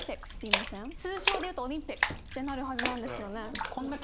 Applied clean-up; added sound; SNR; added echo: none; Splash, splatter; -5 dB; none.